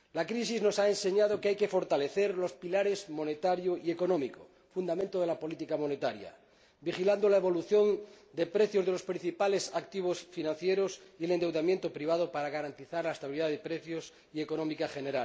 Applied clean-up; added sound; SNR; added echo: none; none; none; none.